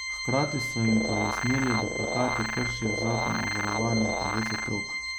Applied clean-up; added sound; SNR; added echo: none; Animal + Organ; 1 dB; none.